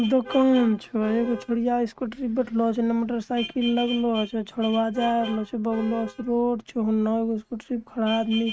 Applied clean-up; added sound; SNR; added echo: neural mask model RNNoise.